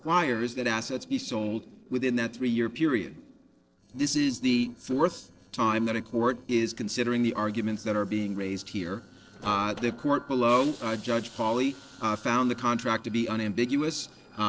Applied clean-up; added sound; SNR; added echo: neural separator model SepFormer DNS4.